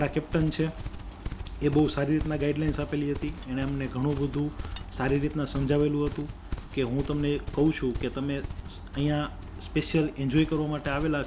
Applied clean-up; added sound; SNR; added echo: none; Livestock, farm animals, working animals; 11 dB; none.